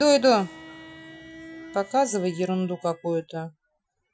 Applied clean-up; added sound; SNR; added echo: classical method Wiener filter.